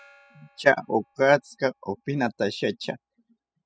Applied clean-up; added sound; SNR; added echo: classical method spectral subtraction.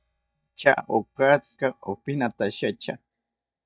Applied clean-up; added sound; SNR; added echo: neural mask model DeepFilterNet 3.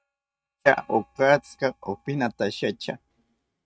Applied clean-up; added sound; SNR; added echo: neural mask model RNNoise.